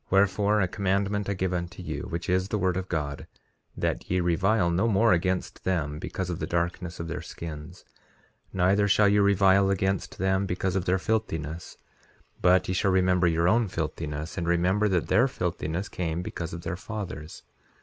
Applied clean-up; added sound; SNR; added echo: none; none; none; none.